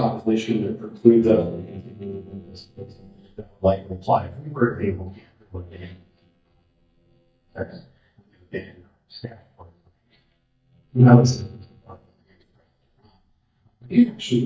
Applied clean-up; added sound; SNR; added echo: neural mask model DeepFilterNet 3.